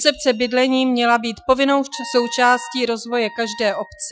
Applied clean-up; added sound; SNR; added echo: classical method Wiener filter.